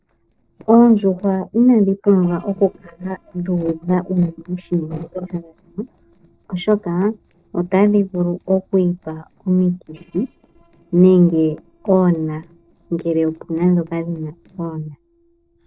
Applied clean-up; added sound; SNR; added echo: neural separator model SepFormer DNS4.